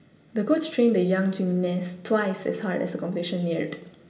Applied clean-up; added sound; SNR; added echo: none; none; none; reverberation time 2.2 s.